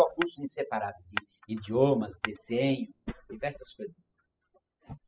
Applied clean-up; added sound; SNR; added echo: classical method spectral subtraction.